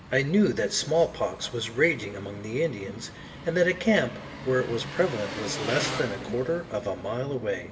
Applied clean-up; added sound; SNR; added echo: none; Engine; 11 dB; reverberation time 1.9 s.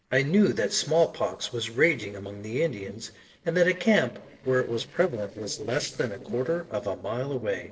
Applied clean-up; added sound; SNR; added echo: neural separator model SepFormer DNS4.